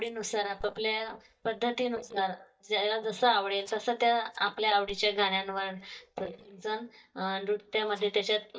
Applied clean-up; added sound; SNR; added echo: neural mask model DeepFilterNet 3.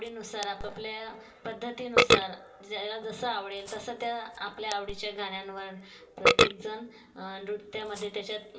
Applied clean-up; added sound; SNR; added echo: none; Burping, eructation; -5 dB; reverberation time 0.3 s.